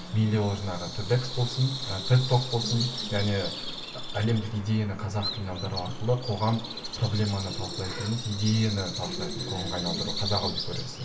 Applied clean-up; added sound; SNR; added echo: none; Bird vocalization, bird call, bird song; 8 dB; reverberation time 0.2 s.